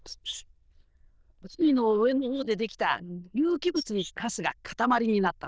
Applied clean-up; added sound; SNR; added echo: neural diffusion model UNIVERSE++.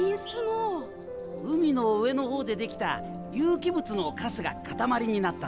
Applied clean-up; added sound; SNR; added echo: none; Insect; 19 dB; none.